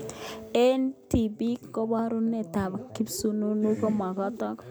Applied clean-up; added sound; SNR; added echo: none; none; none; none.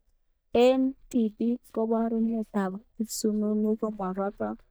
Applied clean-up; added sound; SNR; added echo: neural mask model DeepFilterNet 3.